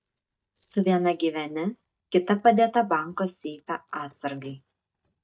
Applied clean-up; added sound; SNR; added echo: neural mask model DeepFilterNet 3.